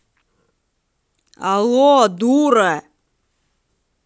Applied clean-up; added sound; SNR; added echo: none; none; none; none.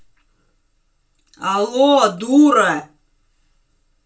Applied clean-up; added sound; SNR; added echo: none; none; none; reverberation time 0.2 s.